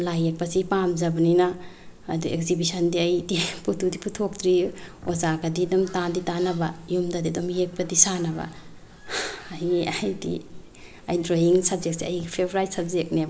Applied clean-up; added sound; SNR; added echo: none; none; none; none.